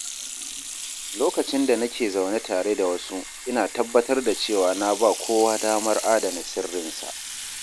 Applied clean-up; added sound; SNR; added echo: none; Sink (filling or washing) / Water tap, faucet; 9 dB; none.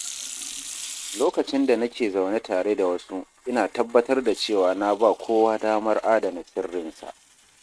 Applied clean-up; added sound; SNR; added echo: neural mask model RNNoise.